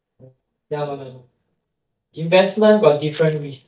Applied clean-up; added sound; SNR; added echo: neural mask model DeepFilterNet 3.